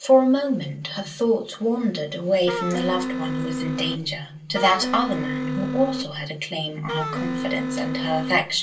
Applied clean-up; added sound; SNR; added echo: none; Wind instrument, woodwind instrument; 4 dB; reverberation time 0.3 s.